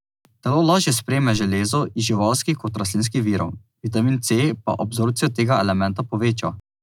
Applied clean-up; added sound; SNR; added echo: none; Whoosh, swoosh, swish; 18 dB; none.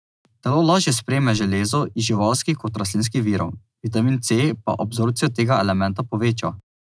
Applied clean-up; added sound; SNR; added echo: neural mask model RNNoise.